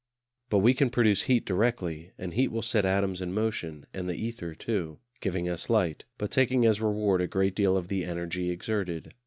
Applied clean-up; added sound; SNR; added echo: none; none; none; none.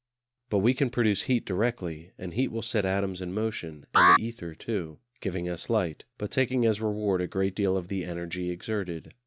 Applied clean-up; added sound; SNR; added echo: none; Alarm; -2 dB; none.